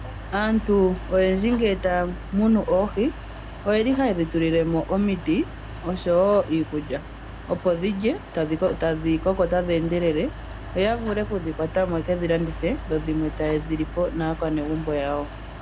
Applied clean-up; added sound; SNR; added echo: none; Mechanical fan; 11 dB; none.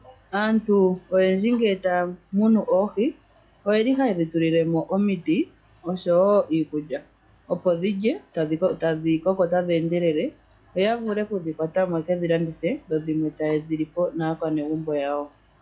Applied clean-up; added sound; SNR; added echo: classical method log-MMSE.